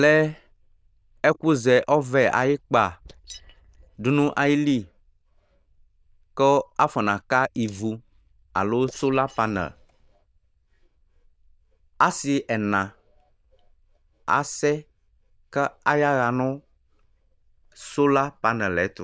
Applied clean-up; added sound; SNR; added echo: neural diffusion model UNIVERSE++.